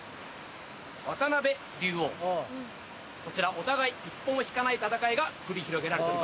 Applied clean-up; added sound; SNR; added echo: none; none; none; none.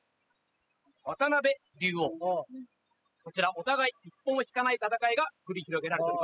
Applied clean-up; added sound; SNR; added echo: classical method spectral subtraction.